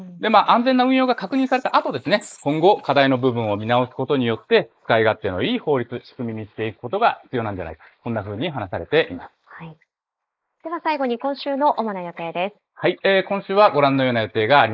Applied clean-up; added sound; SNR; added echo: neural mask model Resemble Enhance denoiser.